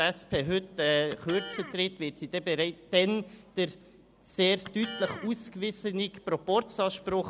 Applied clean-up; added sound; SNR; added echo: none; Electric guitar; 17 dB; none.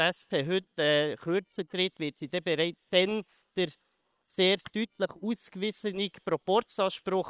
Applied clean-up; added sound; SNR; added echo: neural separator model SepFormer WHAM!.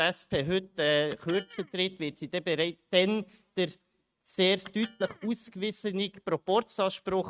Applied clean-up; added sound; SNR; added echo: neural mask model RNNoise.